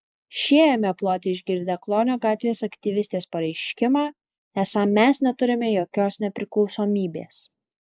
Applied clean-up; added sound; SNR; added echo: neural mask model Resemble Enhance denoiser.